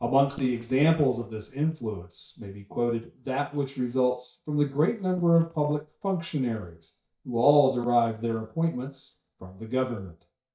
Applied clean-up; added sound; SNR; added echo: neural mask model DeepFilterNet 3.